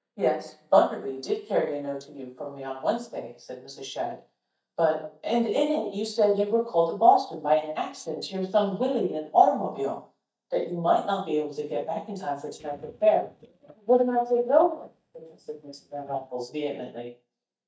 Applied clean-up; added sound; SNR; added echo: neural mask model DeepFilterNet 3.